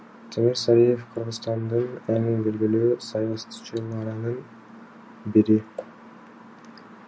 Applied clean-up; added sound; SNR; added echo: none; none; none; none.